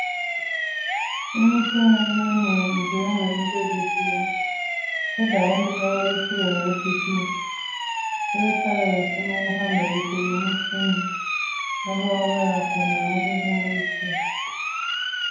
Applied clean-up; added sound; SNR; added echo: none; Siren; 1 dB; reverberation time 0.9 s.